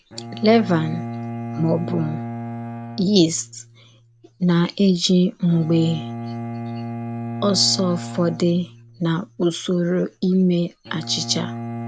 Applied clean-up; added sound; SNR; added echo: none; Bowed string instrument; 10 dB; none.